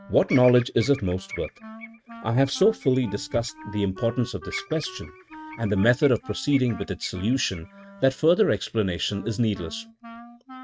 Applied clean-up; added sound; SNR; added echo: neural mask model RNNoise.